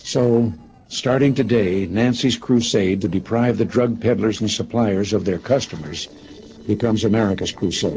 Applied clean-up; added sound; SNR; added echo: neural separator model SepFormer DNS4.